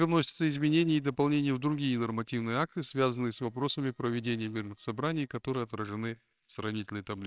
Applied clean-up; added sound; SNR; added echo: neural separator model SepFormer WHAMR!.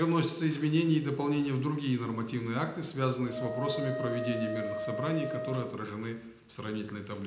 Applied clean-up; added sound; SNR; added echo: none; Wind instrument, woodwind instrument; 6 dB; reverberation time 0.9 s.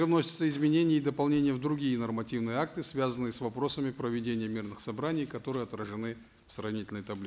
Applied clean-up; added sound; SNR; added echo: none; none; none; none.